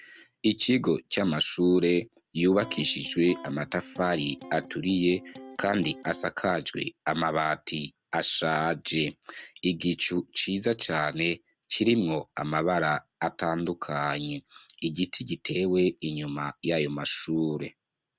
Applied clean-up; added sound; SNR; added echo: none; Electric guitar; 17 dB; none.